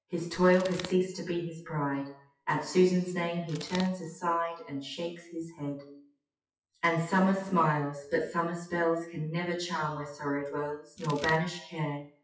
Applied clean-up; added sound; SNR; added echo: classical method WPE with log-MMSE.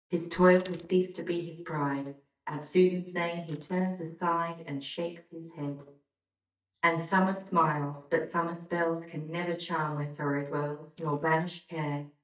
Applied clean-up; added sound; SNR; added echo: neural mask model DeepFilterNet 3.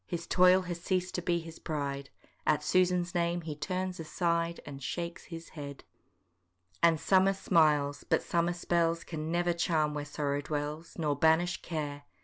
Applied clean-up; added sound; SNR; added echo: none; none; none; none.